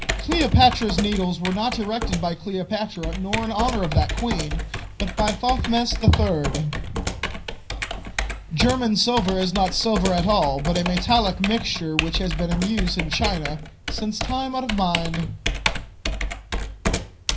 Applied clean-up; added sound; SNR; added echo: none; Computer keyboard; 4 dB; reverberation time 0.4 s.